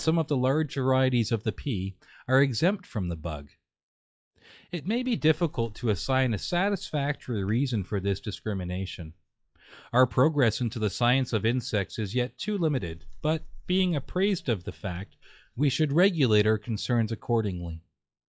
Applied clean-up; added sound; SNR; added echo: classical method log-MMSE.